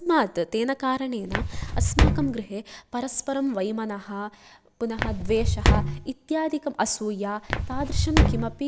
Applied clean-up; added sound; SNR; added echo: none; Walk, footsteps; -5 dB; none.